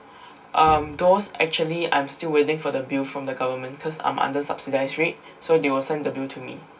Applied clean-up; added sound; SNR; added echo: none; Bowed string instrument; 17 dB; reverberation time 0.2 s.